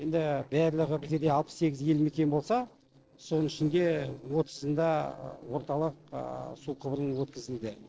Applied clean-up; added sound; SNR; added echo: neural separator model SepFormer DNS4.